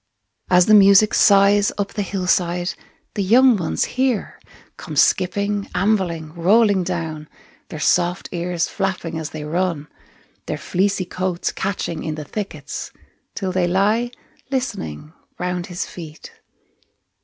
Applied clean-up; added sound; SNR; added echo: none; none; none; none.